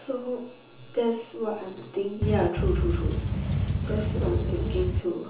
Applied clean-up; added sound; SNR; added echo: none; Boat, Water vehicle; -4 dB; reverberation time 0.7 s.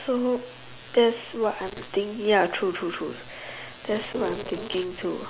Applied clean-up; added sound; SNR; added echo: none; none; none; none.